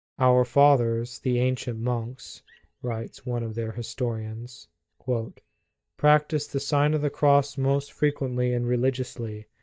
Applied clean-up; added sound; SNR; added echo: neural mask model DeepFilterNet 3.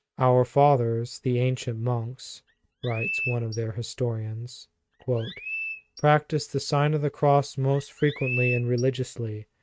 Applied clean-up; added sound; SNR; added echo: neural mask model RNNoise.